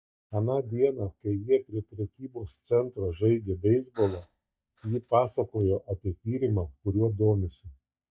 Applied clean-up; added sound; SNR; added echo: neural mask model DeepFilterNet 3.